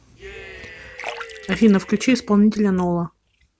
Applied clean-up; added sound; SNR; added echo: none; Splash, splatter + Cheering; 17 dB; none.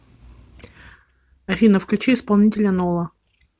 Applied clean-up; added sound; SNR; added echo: none; none; none; none.